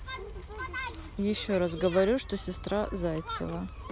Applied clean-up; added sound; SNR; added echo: none; none; none; none.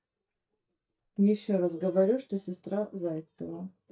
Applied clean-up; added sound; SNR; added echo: neural mask model DeepFilterNet 3.